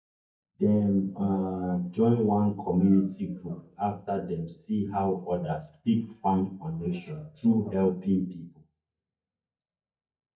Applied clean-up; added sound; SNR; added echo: neural mask model DeepFilterNet 3.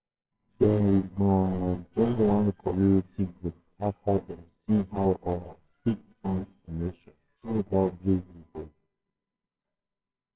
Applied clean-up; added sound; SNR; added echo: neural separator model SepFormer WHAMR!.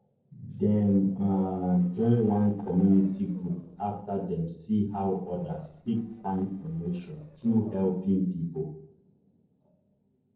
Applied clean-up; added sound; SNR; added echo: neural separator model SepFormer DNS4.